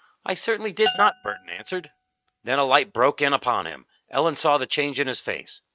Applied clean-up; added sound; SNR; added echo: neural mask model RNNoise.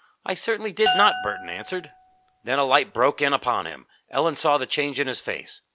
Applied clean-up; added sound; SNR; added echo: none; Glass; 6 dB; none.